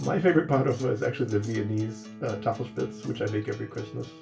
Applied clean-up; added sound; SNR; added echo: none; Acoustic guitar; 14 dB; reverberation time 0.3 s.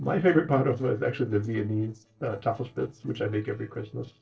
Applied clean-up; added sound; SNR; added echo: neural separator model SepFormer DNS4.